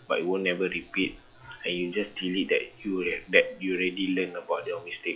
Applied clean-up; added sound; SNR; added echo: classical method log-MMSE.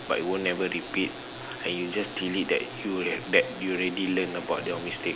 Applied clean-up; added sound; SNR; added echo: none; none; none; none.